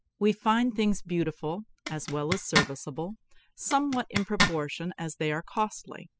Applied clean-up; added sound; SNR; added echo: classical method spectral subtraction.